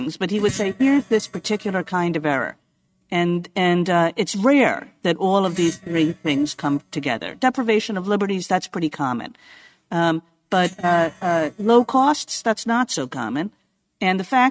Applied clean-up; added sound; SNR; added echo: neural mask model RNNoise.